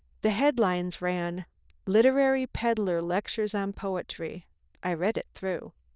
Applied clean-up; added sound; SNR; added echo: neural diffusion model UNIVERSE++.